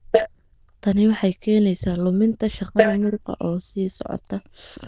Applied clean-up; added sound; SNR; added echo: neural diffusion model UNIVERSE++.